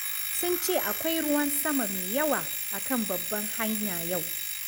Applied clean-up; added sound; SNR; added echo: none; Alarm; 1 dB; none.